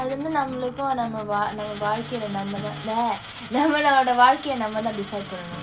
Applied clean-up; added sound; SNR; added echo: none; Acoustic guitar / Strum + Coin (dropping); 13 dB; none.